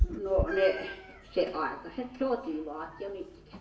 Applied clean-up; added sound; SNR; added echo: none; Meow; 5 dB; reverberation time 0.7 s.